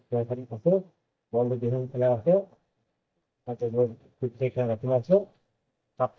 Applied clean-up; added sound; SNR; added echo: neural mask model DeepFilterNet 3.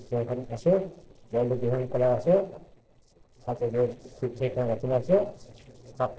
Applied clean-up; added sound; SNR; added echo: neural separator model SepFormer DNS4.